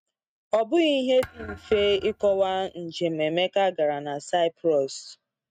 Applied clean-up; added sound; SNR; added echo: neural mask model RNNoise.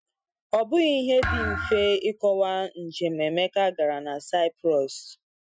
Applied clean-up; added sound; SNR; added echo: classical method Wiener filter.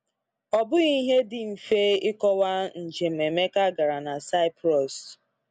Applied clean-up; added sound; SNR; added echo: none; none; none; none.